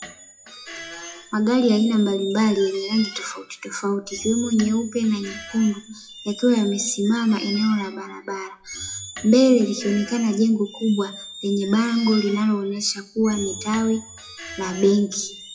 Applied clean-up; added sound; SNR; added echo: classical method WPE with log-MMSE.